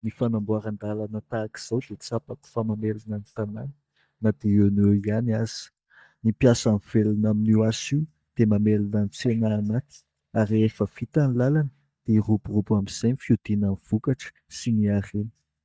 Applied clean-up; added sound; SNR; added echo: neural mask model DeepFilterNet 3.